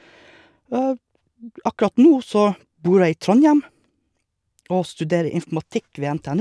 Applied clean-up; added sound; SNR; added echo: none; none; none; none.